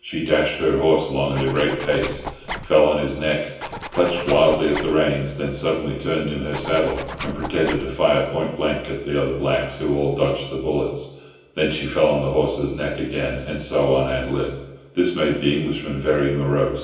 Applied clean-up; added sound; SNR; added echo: none; Zipper (clothing); 11 dB; reverberation time 0.9 s.